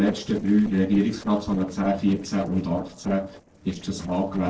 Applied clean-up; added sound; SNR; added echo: neural separator model SepFormer DNS4.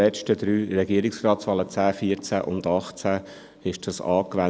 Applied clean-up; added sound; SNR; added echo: none; none; none; none.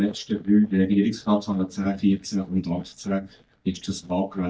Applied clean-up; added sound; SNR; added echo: neural mask model DeepFilterNet 3.